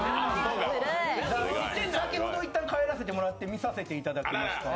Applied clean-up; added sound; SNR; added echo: none; none; none; none.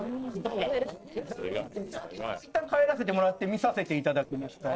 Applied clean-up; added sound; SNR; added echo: neural separator model SepFormer DNS4.